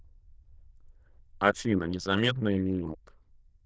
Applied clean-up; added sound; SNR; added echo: neural diffusion model UNIVERSE++.